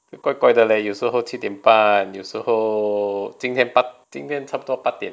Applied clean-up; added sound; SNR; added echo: none; none; none; none.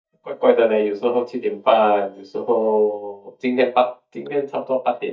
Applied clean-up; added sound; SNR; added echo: neural mask model DeepFilterNet 3.